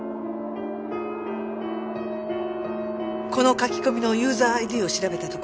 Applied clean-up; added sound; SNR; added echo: none; none; none; none.